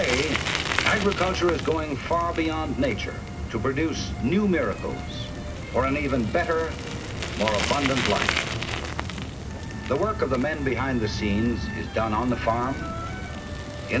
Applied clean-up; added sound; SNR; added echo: none; Bicycle; 5 dB; reverberation time 0.4 s.